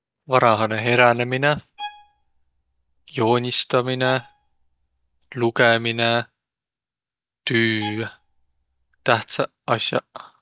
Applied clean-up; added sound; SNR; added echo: none; Bowed string instrument; 18 dB; none.